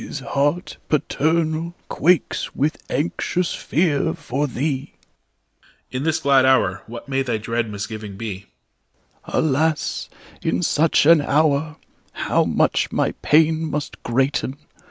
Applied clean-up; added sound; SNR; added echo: none; none; none; none.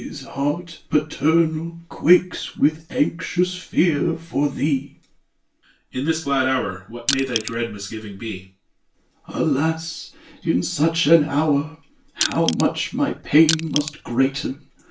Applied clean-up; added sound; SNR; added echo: none; Crushing; 6 dB; reverberation time 0.2 s.